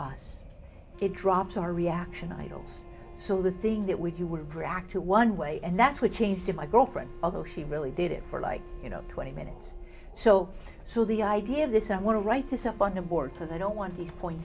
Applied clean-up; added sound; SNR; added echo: none; Wind instrument, woodwind instrument + Wind; 15 dB; none.